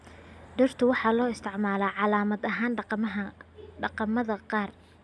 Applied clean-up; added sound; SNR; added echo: none; none; none; none.